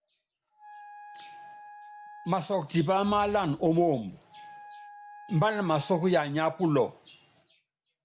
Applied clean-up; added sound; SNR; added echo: none; Wind instrument, woodwind instrument + Bowed string instrument; 20 dB; none.